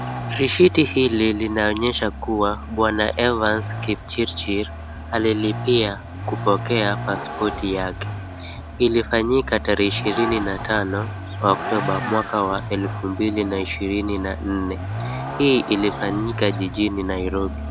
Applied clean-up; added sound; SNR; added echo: none; Vehicle; 8 dB; none.